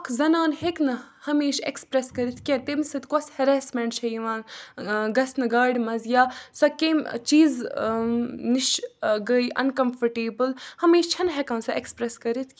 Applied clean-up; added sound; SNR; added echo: none; none; none; none.